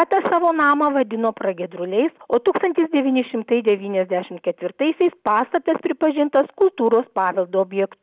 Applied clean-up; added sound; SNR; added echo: none; none; none; none.